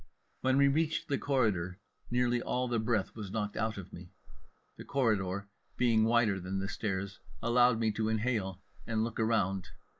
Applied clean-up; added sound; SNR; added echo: neural mask model Resemble Enhance denoiser.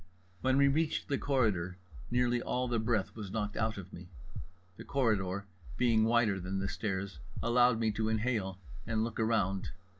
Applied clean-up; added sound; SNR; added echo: none; Breathing; 6 dB; none.